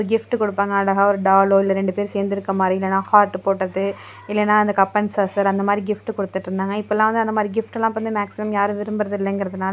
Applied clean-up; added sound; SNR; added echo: none; none; none; none.